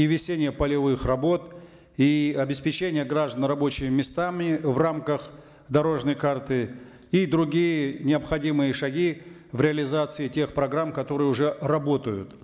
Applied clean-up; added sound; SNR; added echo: none; none; none; none.